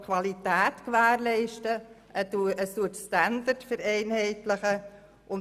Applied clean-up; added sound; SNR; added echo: none; none; none; none.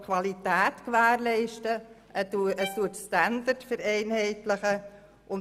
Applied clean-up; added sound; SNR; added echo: none; Bowed string instrument; 18 dB; none.